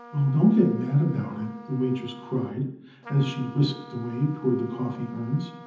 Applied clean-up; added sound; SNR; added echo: none; Trumpet; 19 dB; reverberation time 0.8 s.